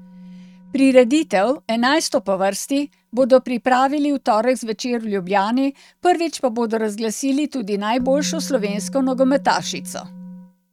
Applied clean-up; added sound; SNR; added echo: neural mask model RNNoise.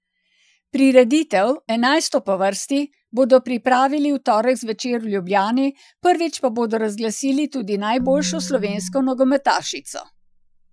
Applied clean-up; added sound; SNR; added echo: classical method Wiener filter.